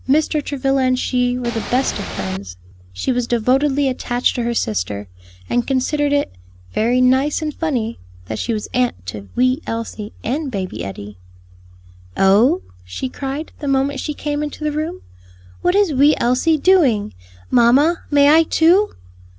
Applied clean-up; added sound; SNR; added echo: none; Ocean / Boat, Water vehicle; 9 dB; none.